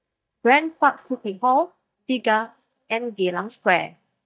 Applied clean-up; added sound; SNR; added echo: neural mask model DeepFilterNet 3.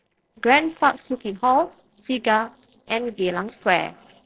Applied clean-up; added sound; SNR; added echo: neural separator model SepFormer DNS4.